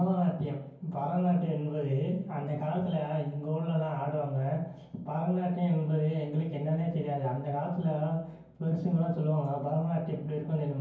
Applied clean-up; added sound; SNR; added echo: none; none; none; reverberation time 0.9 s.